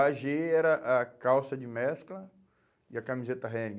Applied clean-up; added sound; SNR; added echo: none; none; none; none.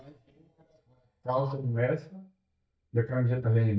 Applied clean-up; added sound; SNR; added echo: neural mask model DeepFilterNet 3.